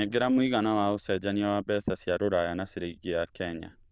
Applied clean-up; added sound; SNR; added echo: neural diffusion model UNIVERSE++.